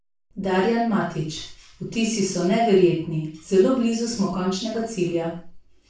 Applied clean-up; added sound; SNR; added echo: none; none; none; reverberation time 0.4 s.